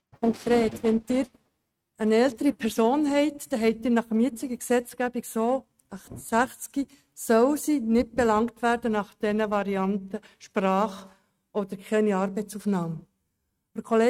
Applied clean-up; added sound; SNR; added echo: neural mask model RNNoise.